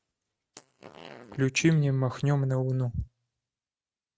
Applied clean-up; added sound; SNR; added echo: neural mask model RNNoise.